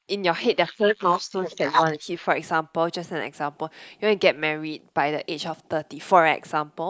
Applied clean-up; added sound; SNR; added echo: neural mask model Resemble Enhance denoiser.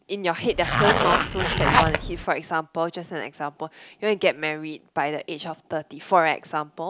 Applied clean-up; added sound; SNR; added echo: none; Zipper (clothing); -4 dB; none.